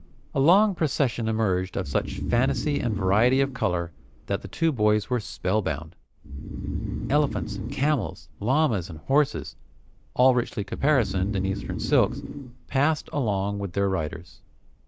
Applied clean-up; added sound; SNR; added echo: none; Breathing; 9 dB; none.